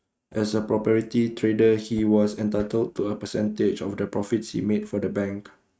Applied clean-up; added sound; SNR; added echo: neural mask model RNNoise.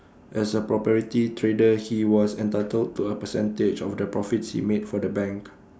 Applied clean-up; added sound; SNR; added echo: none; none; none; none.